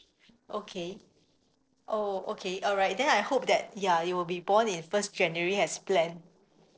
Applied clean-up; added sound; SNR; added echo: neural separator model SepFormer DNS4.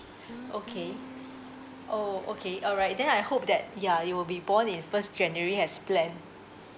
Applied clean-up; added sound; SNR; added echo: none; Guitar; 16 dB; none.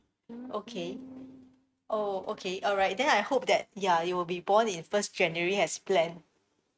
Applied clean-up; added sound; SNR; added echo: neural mask model RNNoise.